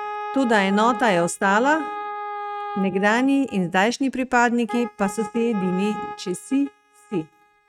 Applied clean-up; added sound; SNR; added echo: neural mask model RNNoise.